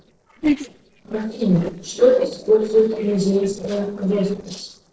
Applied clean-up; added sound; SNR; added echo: neural separator model SepFormer DNS4.